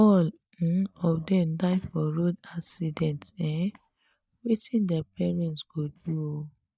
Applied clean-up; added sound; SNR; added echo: neural mask model DeepFilterNet 3.